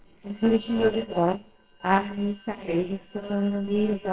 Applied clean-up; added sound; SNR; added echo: neural separator model SepFormer WHAMR!.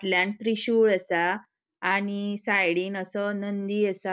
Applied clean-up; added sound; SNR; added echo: none; none; none; none.